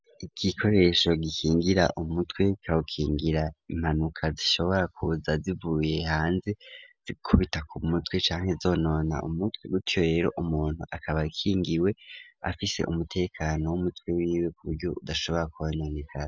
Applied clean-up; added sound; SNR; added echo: none; none; none; none.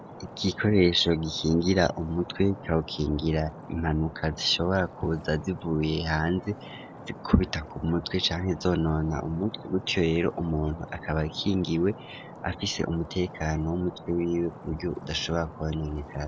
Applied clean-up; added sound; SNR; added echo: none; Stream; 16 dB; none.